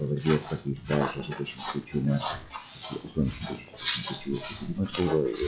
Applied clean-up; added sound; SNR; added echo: classical method log-MMSE.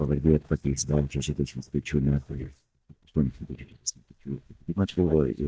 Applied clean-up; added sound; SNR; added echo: neural mask model DeepFilterNet 3.